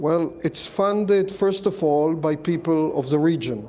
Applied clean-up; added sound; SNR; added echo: none; none; none; none.